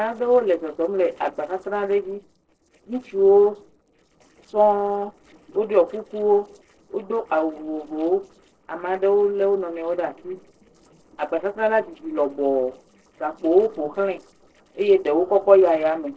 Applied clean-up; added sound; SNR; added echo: neural separator model SepFormer DNS4.